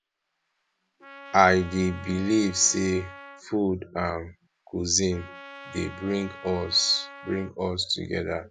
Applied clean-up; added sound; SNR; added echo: none; Trumpet; 19 dB; none.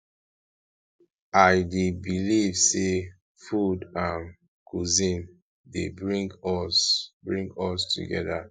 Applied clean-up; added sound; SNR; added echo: none; none; none; none.